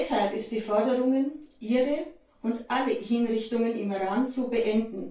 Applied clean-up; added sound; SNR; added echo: none; none; none; reverberation time 0.3 s.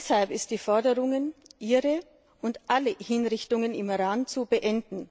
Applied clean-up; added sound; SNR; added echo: none; none; none; none.